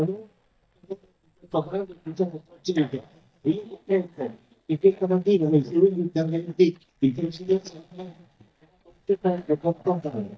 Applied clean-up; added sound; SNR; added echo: neural mask model DeepFilterNet 3.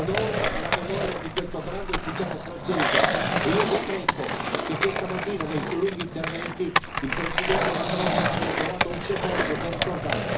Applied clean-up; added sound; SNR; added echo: none; Skateboard; -4 dB; reverberation time 0.5 s.